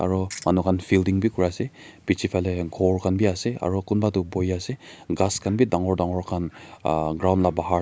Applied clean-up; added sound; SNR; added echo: none; Ratchet, pawl; 15 dB; none.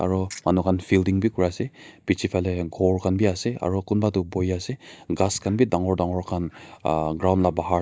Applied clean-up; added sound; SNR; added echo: neural mask model DeepFilterNet 3.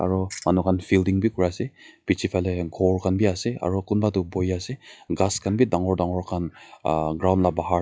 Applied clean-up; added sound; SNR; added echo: classical method log-MMSE.